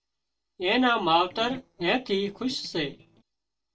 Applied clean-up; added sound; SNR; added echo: neural separator model SepFormer DNS4.